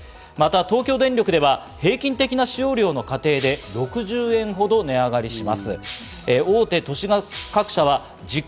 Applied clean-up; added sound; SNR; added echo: none; Shatter; 15 dB; none.